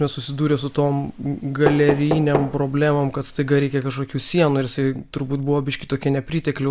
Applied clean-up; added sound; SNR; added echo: none; Knock; 8 dB; none.